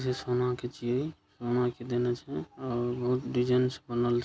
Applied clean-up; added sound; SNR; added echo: none; none; none; none.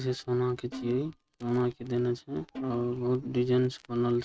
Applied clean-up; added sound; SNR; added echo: neural mask model RNNoise.